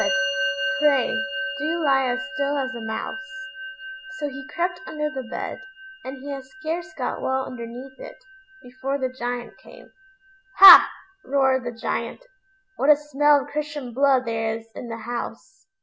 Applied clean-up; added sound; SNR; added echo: none; Musical instrument; 9 dB; none.